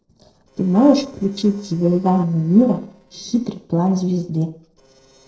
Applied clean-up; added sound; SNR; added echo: neural separator model SepFormer DNS4.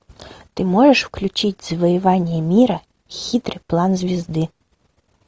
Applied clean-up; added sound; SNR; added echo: none; none; none; none.